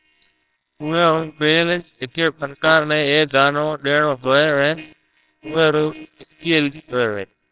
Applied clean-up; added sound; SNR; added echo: neural separator model SepFormer WHAMR!.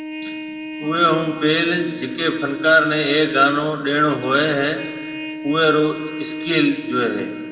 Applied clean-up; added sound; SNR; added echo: none; Trumpet; 10 dB; reverberation time 1.4 s.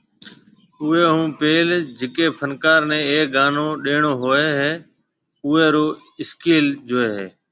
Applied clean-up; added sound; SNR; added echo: none; none; none; none.